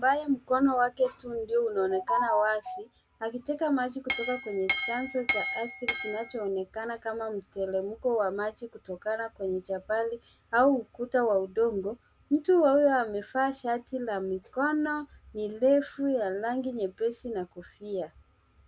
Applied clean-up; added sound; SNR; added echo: none; Chink, clink; 1 dB; none.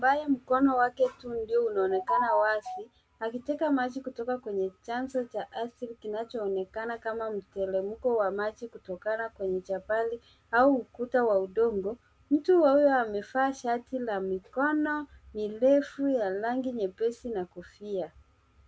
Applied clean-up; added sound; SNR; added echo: none; none; none; none.